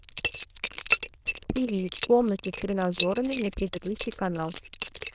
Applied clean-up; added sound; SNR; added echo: neural diffusion model UNIVERSE++.